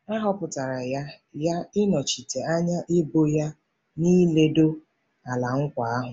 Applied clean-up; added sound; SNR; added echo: none; none; none; none.